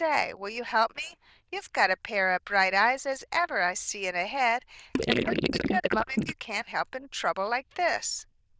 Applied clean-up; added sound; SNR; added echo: neural diffusion model UNIVERSE++.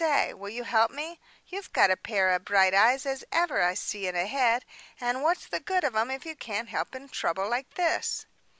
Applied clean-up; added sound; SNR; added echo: none; none; none; none.